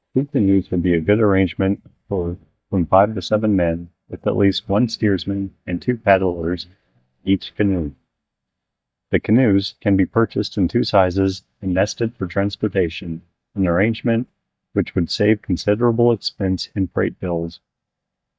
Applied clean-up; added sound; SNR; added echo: neural mask model DeepFilterNet 3.